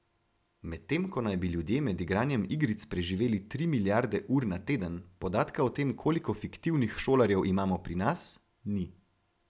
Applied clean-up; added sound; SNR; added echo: none; none; none; none.